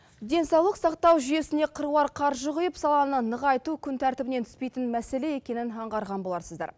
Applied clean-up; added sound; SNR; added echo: none; none; none; none.